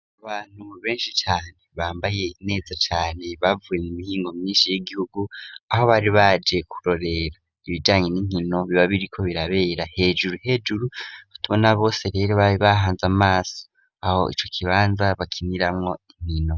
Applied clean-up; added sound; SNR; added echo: none; none; none; none.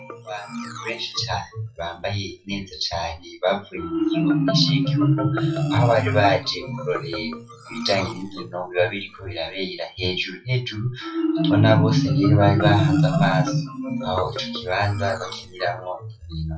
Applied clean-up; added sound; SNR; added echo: classical method WPE with log-MMSE.